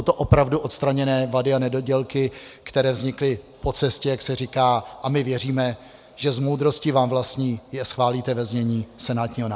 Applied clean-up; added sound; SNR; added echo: none; none; none; none.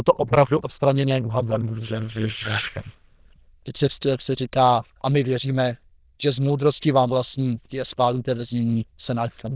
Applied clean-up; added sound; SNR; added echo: neural diffusion model UNIVERSE++.